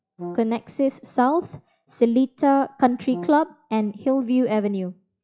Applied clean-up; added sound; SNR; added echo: classical method log-MMSE.